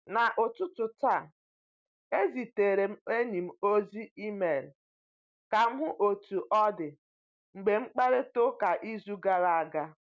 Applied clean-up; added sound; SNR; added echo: none; none; none; none.